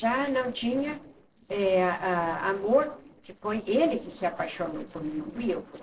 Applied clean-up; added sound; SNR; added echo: neural separator model SepFormer DNS4.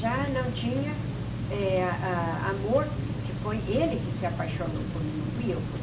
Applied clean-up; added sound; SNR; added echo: none; Tick-tock; 0 dB; reverberation time 0.4 s.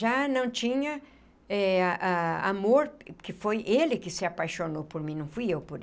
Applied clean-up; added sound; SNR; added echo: none; none; none; none.